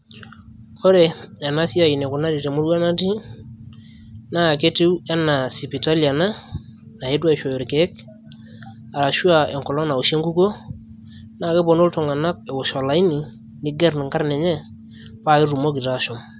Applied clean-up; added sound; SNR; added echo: none; none; none; none.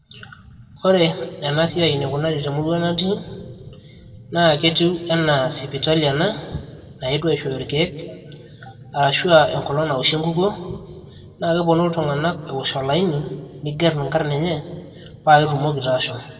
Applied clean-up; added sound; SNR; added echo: none; none; none; reverberation time 1.1 s.